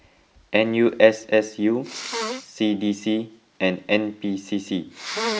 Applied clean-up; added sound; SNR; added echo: none; Sneeze; 12 dB; none.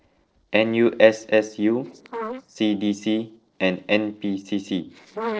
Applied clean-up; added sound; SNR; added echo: neural separator model SepFormer DNS4.